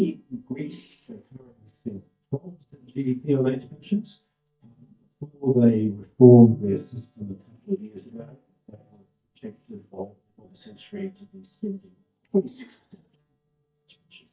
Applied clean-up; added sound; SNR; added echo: neural mask model DeepFilterNet 3.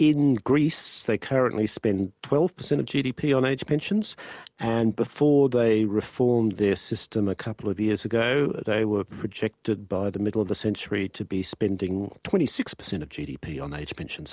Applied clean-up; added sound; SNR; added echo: none; none; none; none.